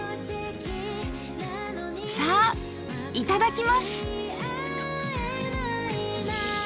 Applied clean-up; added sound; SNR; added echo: none; none; none; none.